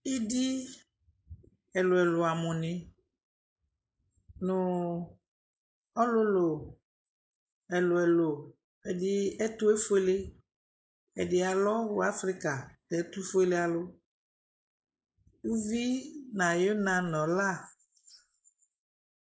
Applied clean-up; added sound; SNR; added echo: neural mask model Resemble Enhance denoiser.